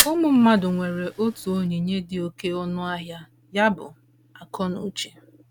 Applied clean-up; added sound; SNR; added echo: none; Fire; 10 dB; none.